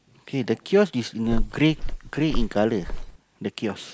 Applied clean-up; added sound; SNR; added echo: neural mask model Resemble Enhance denoiser.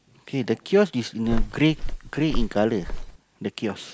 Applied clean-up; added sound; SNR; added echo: none; Walk, footsteps; 1 dB; none.